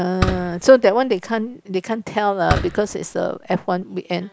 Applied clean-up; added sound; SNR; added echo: none; Fireworks; 8 dB; none.